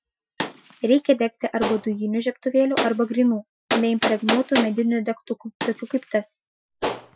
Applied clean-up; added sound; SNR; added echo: classical method Wiener filter.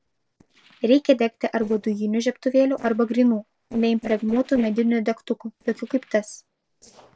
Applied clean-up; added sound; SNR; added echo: neural separator model SepFormer DNS4.